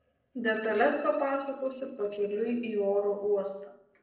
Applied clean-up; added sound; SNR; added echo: neural separator model SepFormer DNS4.